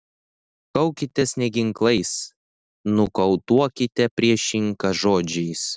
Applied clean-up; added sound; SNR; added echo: none; none; none; none.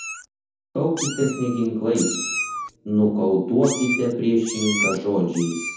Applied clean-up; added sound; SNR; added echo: none; Meow; 8 dB; reverberation time 0.7 s.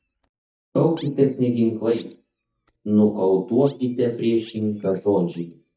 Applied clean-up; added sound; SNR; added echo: neural mask model DeepFilterNet 3.